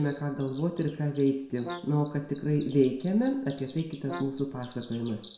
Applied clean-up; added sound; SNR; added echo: none; Brass instrument; 14 dB; reverberation time 0.6 s.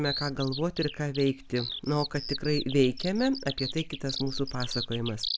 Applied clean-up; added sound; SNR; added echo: none; none; none; none.